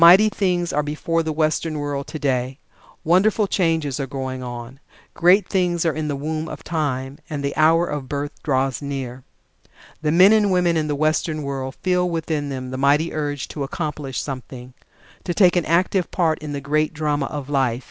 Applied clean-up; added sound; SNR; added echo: none; none; none; none.